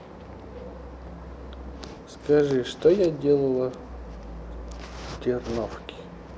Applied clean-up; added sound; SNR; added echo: none; none; none; none.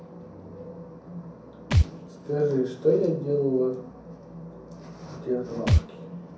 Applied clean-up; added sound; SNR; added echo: none; Thump, thud; 2 dB; reverberation time 0.6 s.